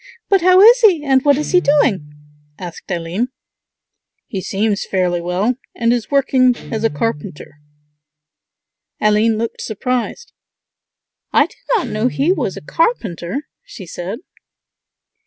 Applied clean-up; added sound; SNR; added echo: none; Guitar; 18 dB; none.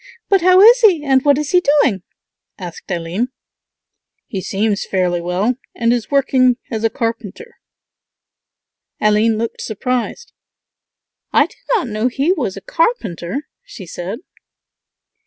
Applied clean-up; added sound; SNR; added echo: none; none; none; none.